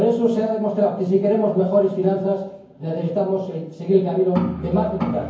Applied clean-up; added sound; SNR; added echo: none; none; none; reverberation time 0.9 s.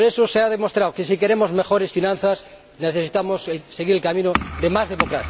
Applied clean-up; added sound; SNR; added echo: none; none; none; none.